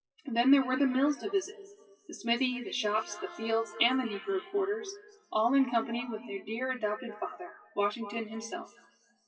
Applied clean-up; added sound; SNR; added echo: classical method WPE with log-MMSE.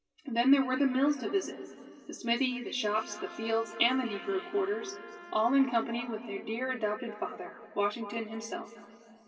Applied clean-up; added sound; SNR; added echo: none; Trumpet; 18 dB; reverberation time 3.0 s.